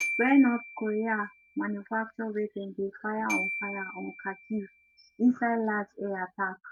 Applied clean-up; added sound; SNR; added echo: none; Glockenspiel; 10 dB; none.